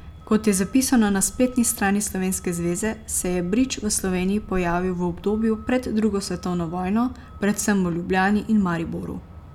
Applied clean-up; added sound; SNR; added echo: none; Truck; 16 dB; none.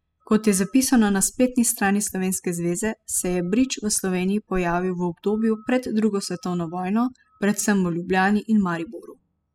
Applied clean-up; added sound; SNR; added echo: classical method spectral subtraction.